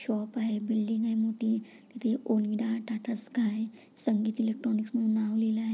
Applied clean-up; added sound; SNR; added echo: none; none; none; none.